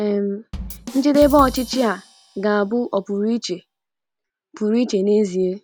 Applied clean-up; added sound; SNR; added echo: none; Bass drum / Drum kit; 14 dB; none.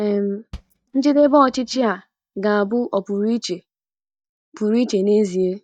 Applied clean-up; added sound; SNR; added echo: neural mask model DeepFilterNet 3.